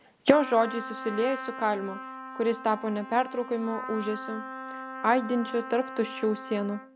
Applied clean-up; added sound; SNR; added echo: none; Trumpet; 11 dB; none.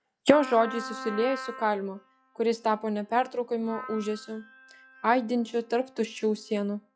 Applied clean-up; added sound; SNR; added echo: classical method log-MMSE.